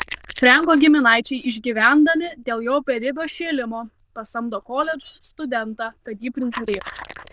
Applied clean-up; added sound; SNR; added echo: neural diffusion model UNIVERSE++.